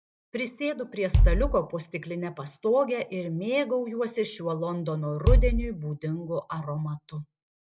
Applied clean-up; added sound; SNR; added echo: none; Bass drum; -3 dB; none.